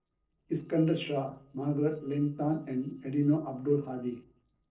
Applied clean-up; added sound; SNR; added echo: neural separator model SepFormer DNS4.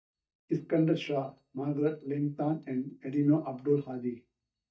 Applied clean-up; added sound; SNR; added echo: neural mask model DeepFilterNet 3.